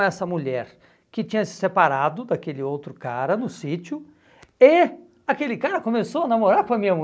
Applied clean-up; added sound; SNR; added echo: none; none; none; none.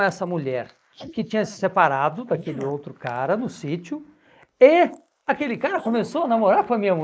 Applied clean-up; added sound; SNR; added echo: neural mask model Resemble Enhance denoiser.